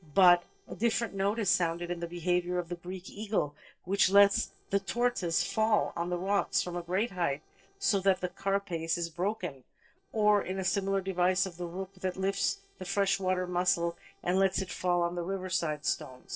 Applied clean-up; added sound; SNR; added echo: neural separator model SepFormer DNS4.